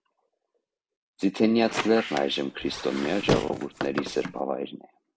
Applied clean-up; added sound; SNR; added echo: none; Squeak; 6 dB; none.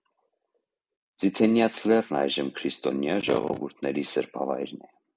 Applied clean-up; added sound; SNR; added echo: none; none; none; none.